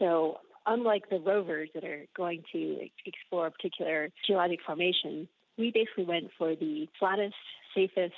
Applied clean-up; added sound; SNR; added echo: none; none; none; none.